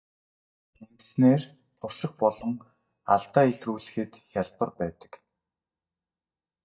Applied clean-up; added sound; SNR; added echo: neural mask model DeepFilterNet 3.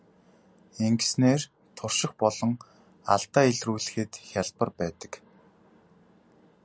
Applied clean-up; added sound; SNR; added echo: none; none; none; none.